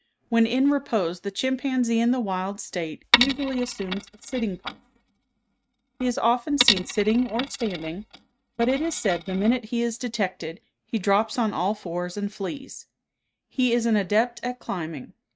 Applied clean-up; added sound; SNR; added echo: neural mask model RNNoise.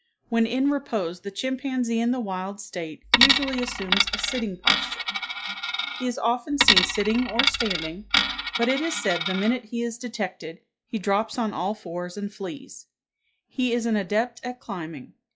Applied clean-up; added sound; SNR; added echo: classical method log-MMSE.